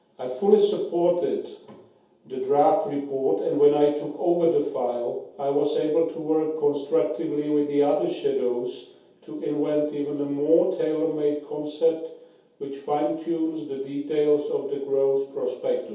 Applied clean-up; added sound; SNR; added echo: none; none; none; reverberation time 0.7 s.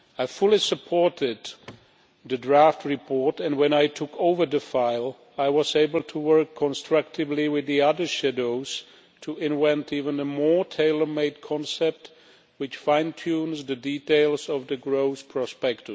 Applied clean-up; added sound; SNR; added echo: none; none; none; none.